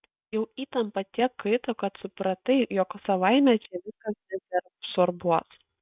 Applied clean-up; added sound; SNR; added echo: none; none; none; none.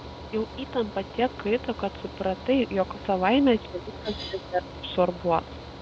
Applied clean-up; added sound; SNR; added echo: none; Mechanical fan; 12 dB; none.